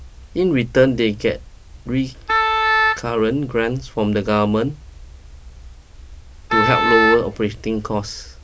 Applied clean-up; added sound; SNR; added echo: none; Wind instrument, woodwind instrument; -2 dB; none.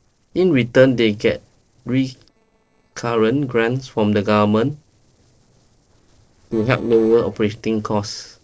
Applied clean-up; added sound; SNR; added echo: neural separator model SepFormer DNS4.